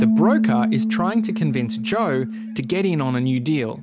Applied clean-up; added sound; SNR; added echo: none; Bass guitar; 0 dB; none.